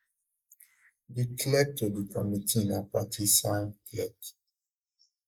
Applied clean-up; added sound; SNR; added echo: neural mask model Resemble Enhance denoiser.